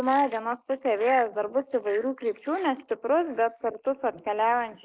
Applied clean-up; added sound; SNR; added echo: neural mask model Resemble Enhance denoiser.